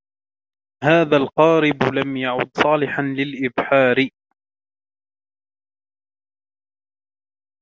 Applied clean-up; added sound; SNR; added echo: none; none; none; none.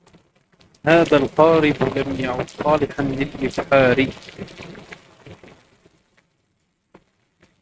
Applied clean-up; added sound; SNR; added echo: neural mask model RNNoise.